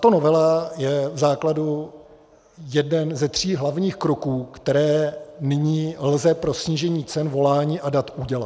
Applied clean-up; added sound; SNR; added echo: none; none; none; none.